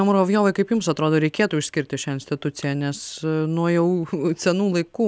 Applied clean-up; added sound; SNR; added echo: none; none; none; none.